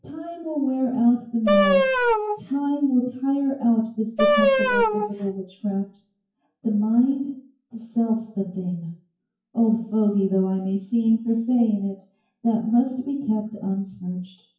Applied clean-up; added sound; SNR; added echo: classical method WPE with log-MMSE.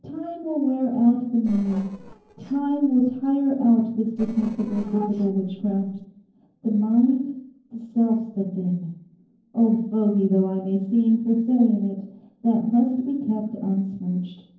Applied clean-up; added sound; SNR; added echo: neural separator model SepFormer DNS4.